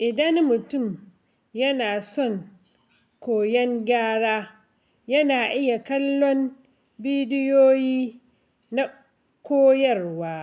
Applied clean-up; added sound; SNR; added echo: none; none; none; none.